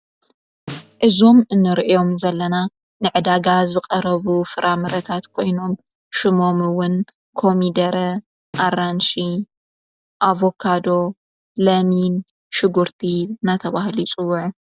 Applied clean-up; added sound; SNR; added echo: none; Snare drum; 19 dB; none.